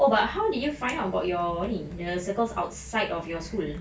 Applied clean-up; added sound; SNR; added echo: none; none; none; none.